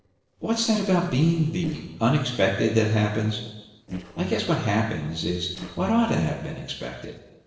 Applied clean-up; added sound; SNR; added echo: neural separator model SepFormer DNS4.